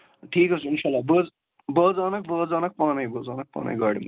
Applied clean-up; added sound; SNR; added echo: none; none; none; none.